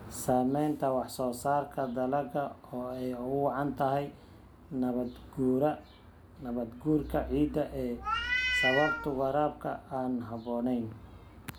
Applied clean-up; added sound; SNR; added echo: none; Meow; 0 dB; none.